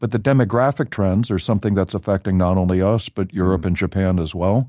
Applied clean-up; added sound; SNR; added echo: none; none; none; none.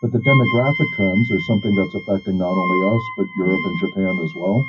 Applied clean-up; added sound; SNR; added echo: classical method WPE with log-MMSE.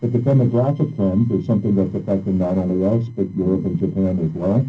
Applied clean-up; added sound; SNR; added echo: neural separator model SepFormer DNS4.